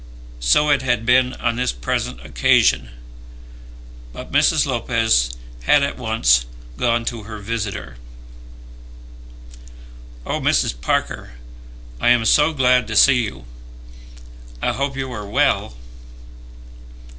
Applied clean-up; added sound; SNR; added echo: none; none; none; none.